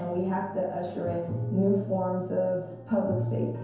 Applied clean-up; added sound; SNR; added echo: none; none; none; reverberation time 0.9 s.